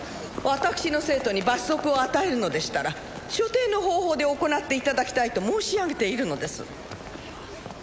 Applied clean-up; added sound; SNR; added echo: none; none; none; none.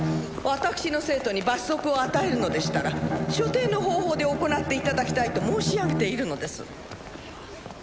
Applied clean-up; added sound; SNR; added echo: none; Bowed string instrument; 4 dB; none.